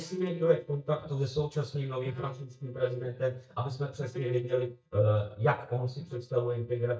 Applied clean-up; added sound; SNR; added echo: neural mask model DeepFilterNet 3.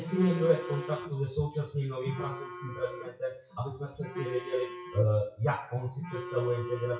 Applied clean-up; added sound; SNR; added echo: classical method WPE with log-MMSE.